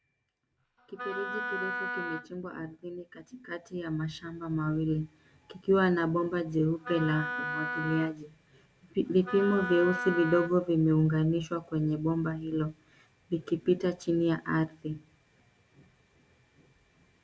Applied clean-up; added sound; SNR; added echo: none; Wind instrument, woodwind instrument; 6 dB; none.